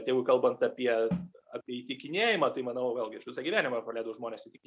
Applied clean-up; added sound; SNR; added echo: none; none; none; none.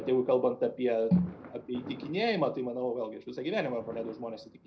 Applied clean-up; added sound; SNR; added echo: none; Fireworks; 19 dB; reverberation time 0.3 s.